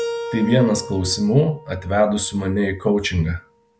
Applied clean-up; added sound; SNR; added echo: none; Keyboard (musical); 13 dB; none.